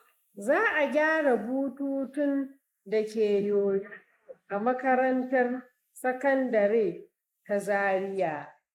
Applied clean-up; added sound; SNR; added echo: neural mask model Resemble Enhance denoiser.